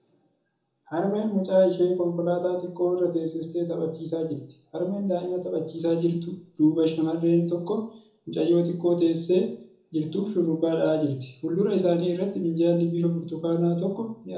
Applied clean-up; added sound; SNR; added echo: none; none; none; reverberation time 0.6 s.